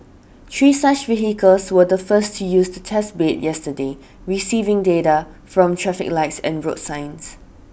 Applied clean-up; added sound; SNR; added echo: none; none; none; none.